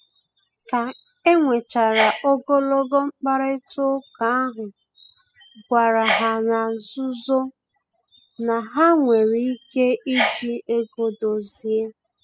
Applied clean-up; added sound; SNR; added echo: classical method spectral subtraction.